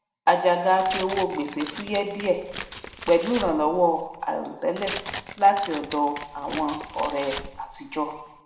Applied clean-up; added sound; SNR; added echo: none; Tearing; 13 dB; reverberation time 0.9 s.